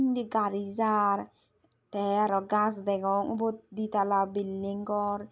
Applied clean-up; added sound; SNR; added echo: none; none; none; none.